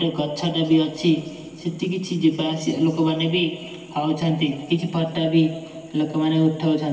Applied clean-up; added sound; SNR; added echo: none; none; none; reverberation time 2.3 s.